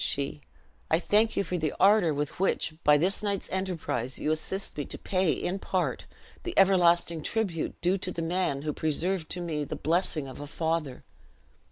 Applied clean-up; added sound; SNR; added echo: neural mask model Resemble Enhance denoiser.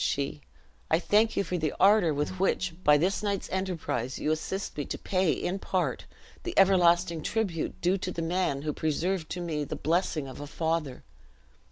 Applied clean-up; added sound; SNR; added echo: none; Bowed string instrument; 19 dB; none.